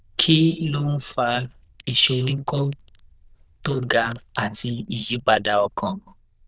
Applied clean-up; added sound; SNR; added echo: neural diffusion model UNIVERSE++.